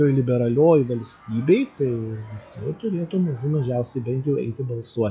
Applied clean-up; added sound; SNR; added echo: classical method log-MMSE.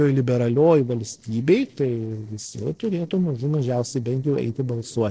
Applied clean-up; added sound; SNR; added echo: neural separator model SepFormer DNS4.